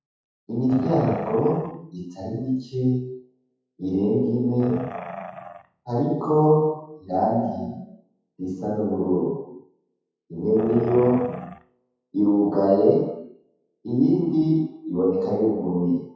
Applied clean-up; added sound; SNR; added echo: classical method WPE with log-MMSE.